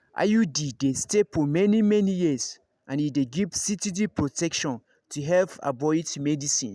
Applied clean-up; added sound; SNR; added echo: none; none; none; none.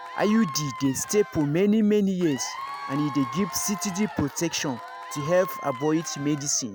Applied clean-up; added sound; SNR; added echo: none; Applause / Crowd / Cheering; 12 dB; none.